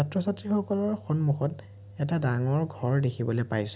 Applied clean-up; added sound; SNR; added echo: none; none; none; none.